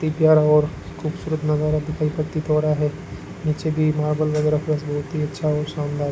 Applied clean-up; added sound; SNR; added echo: none; none; none; none.